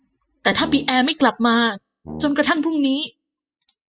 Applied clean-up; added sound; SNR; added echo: classical method spectral subtraction.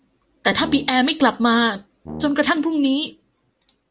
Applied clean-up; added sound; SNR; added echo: none; Brass instrument; 17 dB; none.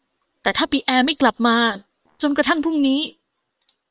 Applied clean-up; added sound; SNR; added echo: neural separator model SepFormer WHAM!.